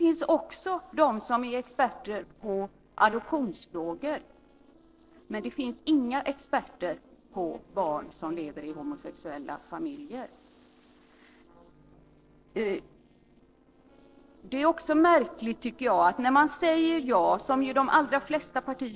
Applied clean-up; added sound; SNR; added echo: neural separator model SepFormer DNS4.